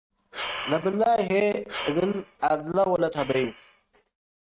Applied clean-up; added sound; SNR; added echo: neural mask model RNNoise.